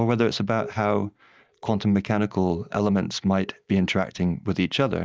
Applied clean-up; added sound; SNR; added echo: neural mask model DeepFilterNet 3.